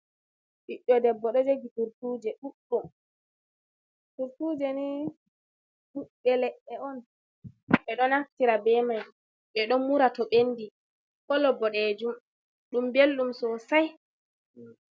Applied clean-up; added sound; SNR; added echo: none; none; none; none.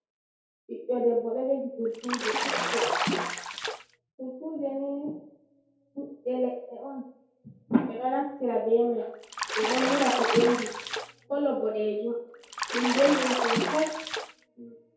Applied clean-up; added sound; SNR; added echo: none; Bathtub (filling or washing) / Splash, splatter; 1 dB; reverberation time 2.3 s.